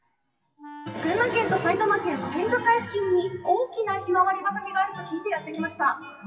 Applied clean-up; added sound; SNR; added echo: classical method WPE with log-MMSE.